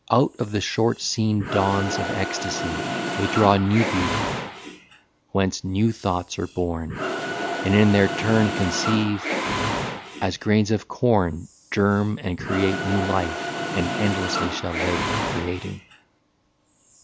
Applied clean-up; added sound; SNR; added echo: none; Mechanisms; 5 dB; none.